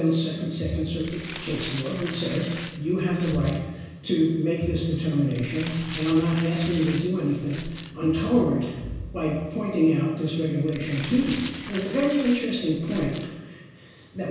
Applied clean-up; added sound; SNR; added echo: none; Glass; 14 dB; reverberation time 1.0 s.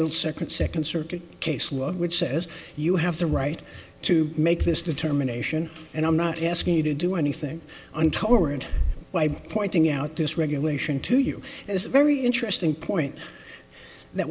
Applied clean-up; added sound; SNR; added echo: none; none; none; none.